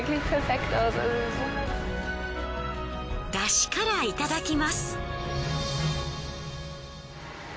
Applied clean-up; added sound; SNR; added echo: none; Rattle (instrument); 15 dB; none.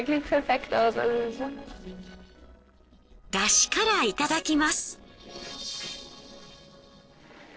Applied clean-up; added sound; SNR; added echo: neural separator model SepFormer DNS4.